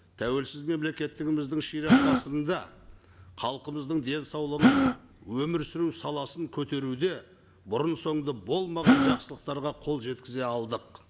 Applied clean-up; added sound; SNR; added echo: none; Gasp; -4 dB; none.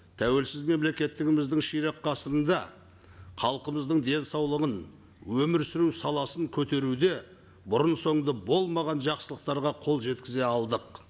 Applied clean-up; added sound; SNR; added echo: none; none; none; none.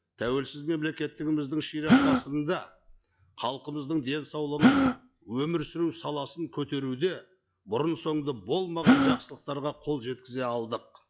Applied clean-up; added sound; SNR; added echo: classical method log-MMSE.